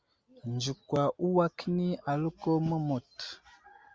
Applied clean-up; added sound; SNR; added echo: none; none; none; none.